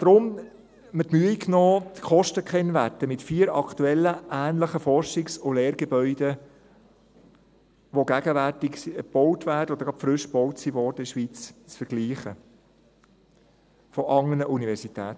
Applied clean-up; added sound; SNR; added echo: none; none; none; none.